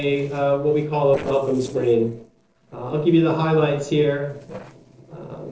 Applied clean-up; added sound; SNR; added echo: neural separator model SepFormer DNS4.